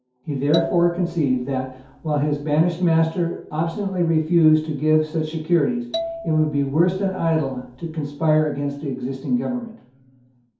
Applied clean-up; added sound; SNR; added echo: none; Marimba, xylophone; 12 dB; reverberation time 0.6 s.